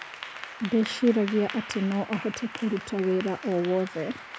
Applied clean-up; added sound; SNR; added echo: none; Applause / Clapping; 12 dB; none.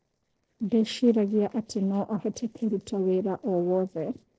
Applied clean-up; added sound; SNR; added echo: neural separator model SepFormer DNS4.